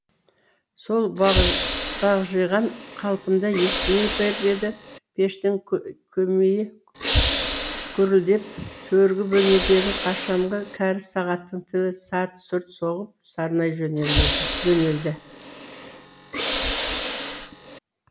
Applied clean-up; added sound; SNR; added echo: none; Hiss / Breathing; 1 dB; none.